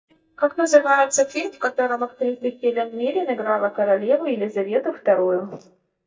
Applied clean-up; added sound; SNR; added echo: neural mask model DeepFilterNet 3.